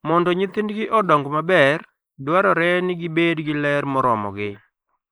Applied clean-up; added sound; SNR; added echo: neural mask model Resemble Enhance denoiser.